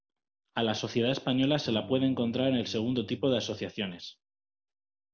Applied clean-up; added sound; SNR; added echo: none; Electric guitar / Strum; 15 dB; none.